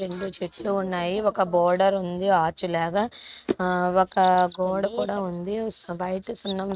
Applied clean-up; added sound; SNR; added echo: neural mask model RNNoise.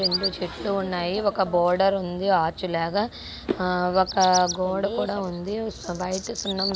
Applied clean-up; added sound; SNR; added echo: none; Bird vocalization, bird call, bird song; 11 dB; none.